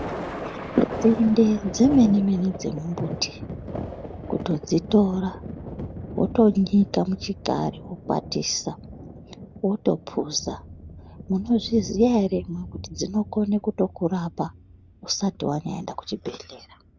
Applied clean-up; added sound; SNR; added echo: none; Thunder; 12 dB; none.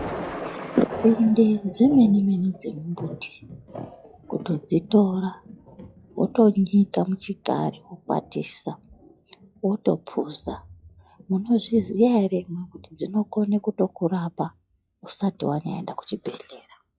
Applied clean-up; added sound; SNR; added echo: classical method log-MMSE.